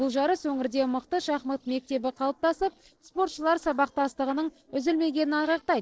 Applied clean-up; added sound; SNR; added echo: neural separator model SepFormer DNS4.